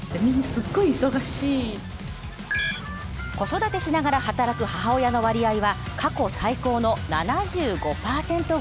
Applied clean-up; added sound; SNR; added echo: none; Harmonica; 16 dB; none.